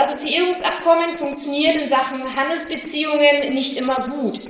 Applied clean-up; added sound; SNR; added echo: neural separator model SepFormer DNS4.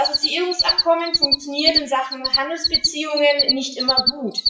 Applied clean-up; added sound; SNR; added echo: classical method WPE with log-MMSE.